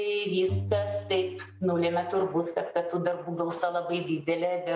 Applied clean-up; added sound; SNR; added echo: none; Bowed string instrument; 11 dB; none.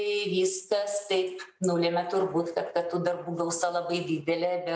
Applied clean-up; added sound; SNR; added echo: neural mask model Resemble Enhance denoiser.